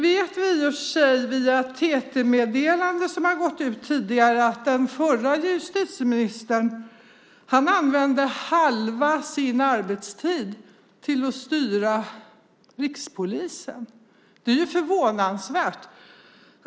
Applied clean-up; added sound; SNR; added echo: none; none; none; none.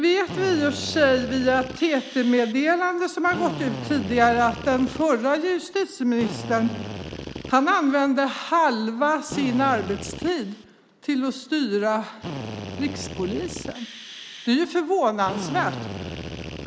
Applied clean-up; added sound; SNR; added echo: none; Drill; 12 dB; none.